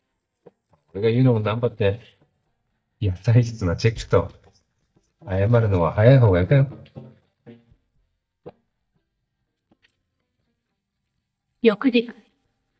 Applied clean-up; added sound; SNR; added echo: neural mask model DeepFilterNet 3.